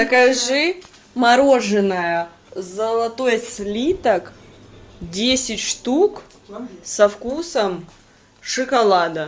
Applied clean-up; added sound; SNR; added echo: none; none; none; none.